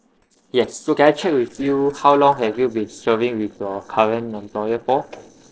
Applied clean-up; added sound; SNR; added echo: neural separator model SepFormer DNS4.